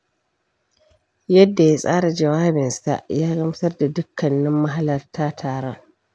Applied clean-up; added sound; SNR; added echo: none; none; none; none.